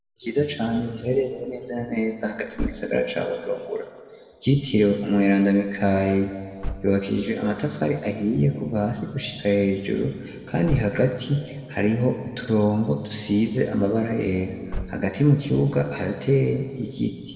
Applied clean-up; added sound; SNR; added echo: none; Slam / Car; 17 dB; reverberation time 2.0 s.